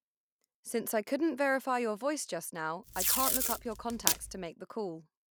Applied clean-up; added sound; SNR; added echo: none; Packing tape, duct tape; -2 dB; none.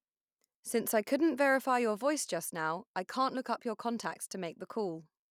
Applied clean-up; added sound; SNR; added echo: none; none; none; none.